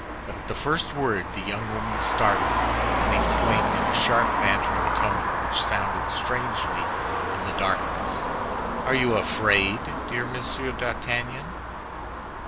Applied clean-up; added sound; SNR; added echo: none; Traffic noise, roadway noise; -2 dB; none.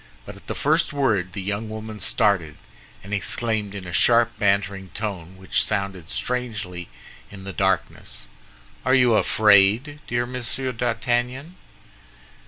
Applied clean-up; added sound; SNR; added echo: none; none; none; none.